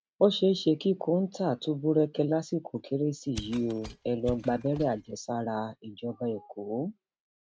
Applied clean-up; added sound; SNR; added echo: neural mask model RNNoise.